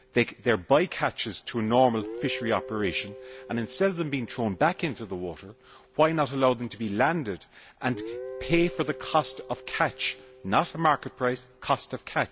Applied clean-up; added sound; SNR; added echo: none; Guitar; 17 dB; none.